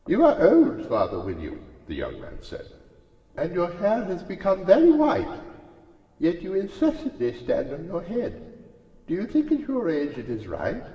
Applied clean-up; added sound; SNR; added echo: none; none; none; reverberation time 2.0 s.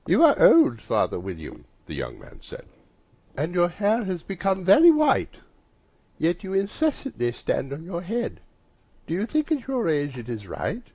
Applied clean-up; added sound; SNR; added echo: none; none; none; none.